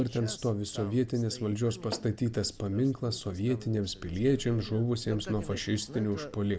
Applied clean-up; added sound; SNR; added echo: none; Tap / Hammer; 16 dB; none.